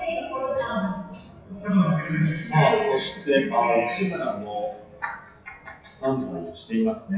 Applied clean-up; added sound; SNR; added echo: classical method WPE with log-MMSE.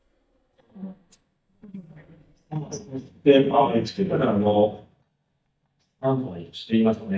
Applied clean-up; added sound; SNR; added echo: neural mask model DeepFilterNet 3.